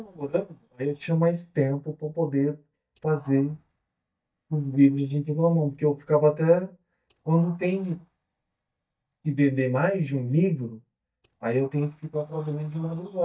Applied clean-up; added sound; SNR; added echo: neural mask model DeepFilterNet 3.